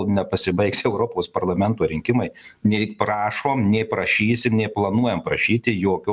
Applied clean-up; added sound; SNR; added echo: none; none; none; none.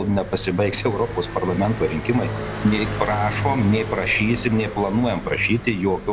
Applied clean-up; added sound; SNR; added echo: none; Car passing by; 7 dB; none.